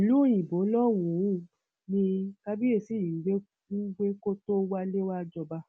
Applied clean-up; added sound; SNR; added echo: none; none; none; none.